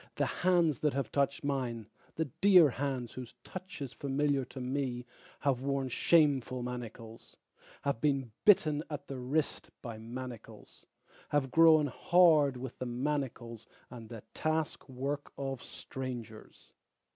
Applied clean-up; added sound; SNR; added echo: none; none; none; none.